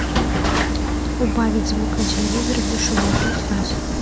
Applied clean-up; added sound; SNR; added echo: none; Vehicle; -5 dB; none.